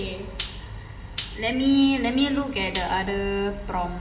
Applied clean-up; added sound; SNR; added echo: none; Tambourine; 14 dB; reverberation time 1.5 s.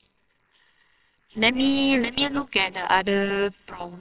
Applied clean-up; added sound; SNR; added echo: neural separator model SepFormer WHAMR!.